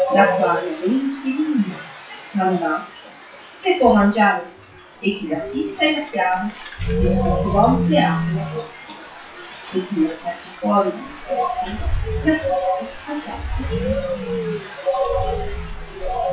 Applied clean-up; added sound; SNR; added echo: classical method WPE with log-MMSE.